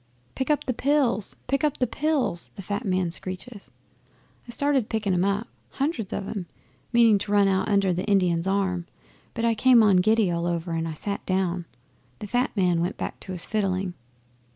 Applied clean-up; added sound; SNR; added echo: none; none; none; none.